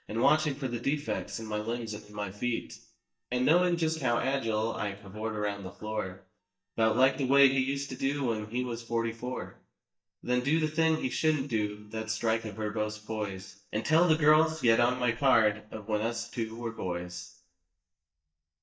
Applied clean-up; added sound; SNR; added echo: neural mask model DeepFilterNet 3.